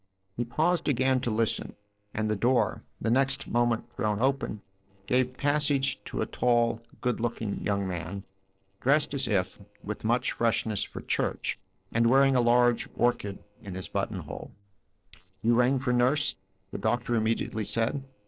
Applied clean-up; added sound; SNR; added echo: neural separator model SepFormer DNS4.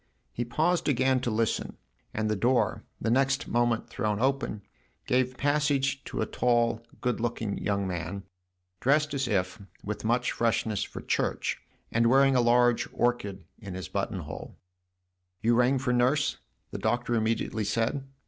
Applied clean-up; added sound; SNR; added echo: none; none; none; none.